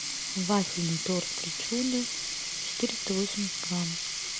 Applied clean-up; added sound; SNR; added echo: none; Sink (filling or washing); 1 dB; none.